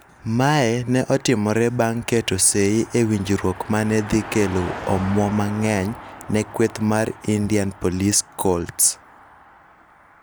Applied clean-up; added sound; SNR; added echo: none; Car passing by; 17 dB; none.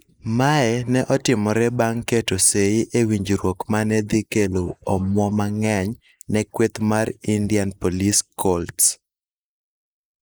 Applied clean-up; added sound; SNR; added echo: neural mask model Resemble Enhance denoiser.